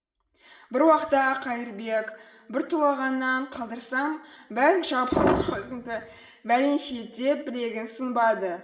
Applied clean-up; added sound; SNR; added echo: none; none; none; reverberation time 1.5 s.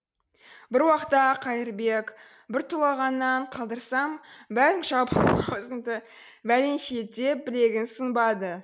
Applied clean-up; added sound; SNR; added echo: none; none; none; none.